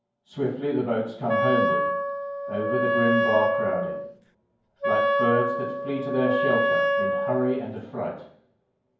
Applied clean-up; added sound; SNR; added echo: none; Wind instrument, woodwind instrument; -3 dB; reverberation time 0.9 s.